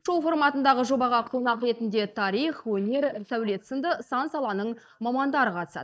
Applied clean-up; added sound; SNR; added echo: neural mask model DeepFilterNet 3.